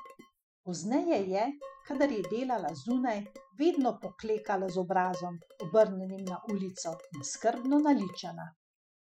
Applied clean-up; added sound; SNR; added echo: classical method Wiener filter.